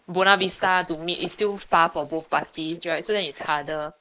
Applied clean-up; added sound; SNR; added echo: neural mask model Resemble Enhance denoiser.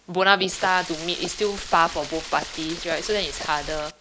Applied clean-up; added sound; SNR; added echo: none; Stream; 11 dB; none.